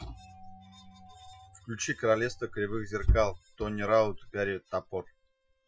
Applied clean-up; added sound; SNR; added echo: classical method Wiener filter.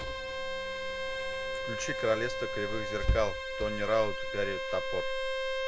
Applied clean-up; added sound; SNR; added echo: none; Engine / Car + Bowed string instrument; -1 dB; none.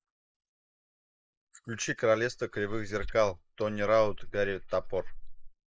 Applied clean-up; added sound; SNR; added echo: neural mask model Resemble Enhance denoiser.